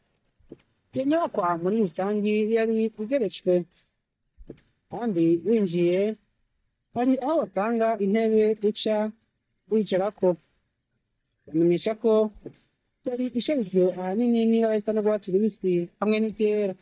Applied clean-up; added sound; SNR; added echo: neural mask model DeepFilterNet 3.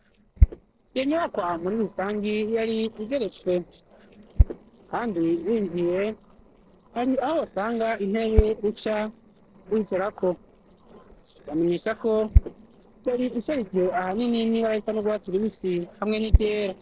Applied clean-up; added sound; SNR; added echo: neural separator model SepFormer DNS4.